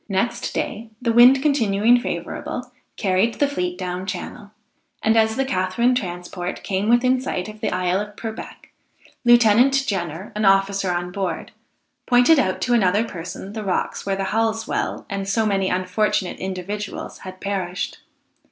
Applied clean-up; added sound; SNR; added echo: none; none; none; none.